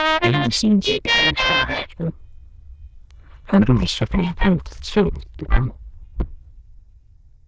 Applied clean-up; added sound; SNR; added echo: neural diffusion model UNIVERSE++.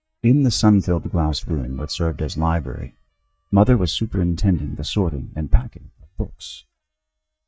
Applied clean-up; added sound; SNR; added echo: neural mask model DeepFilterNet 3.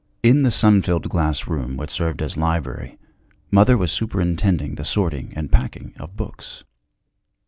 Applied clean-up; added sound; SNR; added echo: none; none; none; none.